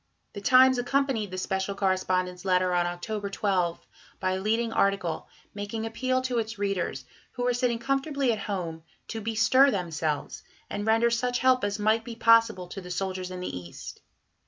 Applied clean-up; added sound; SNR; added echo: none; none; none; none.